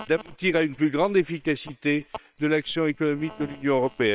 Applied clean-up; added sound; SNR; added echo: neural separator model SepFormer WHAM!.